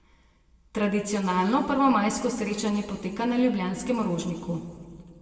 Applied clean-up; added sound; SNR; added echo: none; none; none; reverberation time 1.8 s.